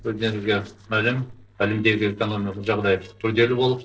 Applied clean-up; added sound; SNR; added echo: neural separator model SepFormer DNS4.